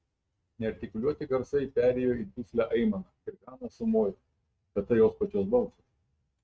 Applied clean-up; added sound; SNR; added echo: neural mask model RNNoise.